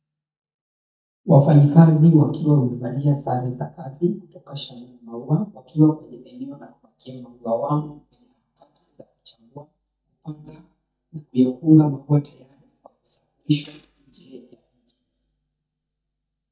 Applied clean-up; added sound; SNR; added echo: neural mask model DeepFilterNet 3.